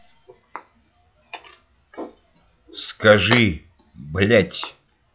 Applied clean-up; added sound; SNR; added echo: classical method log-MMSE.